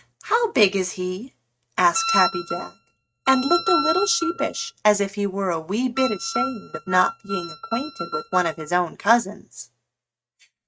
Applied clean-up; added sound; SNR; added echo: neural mask model RNNoise.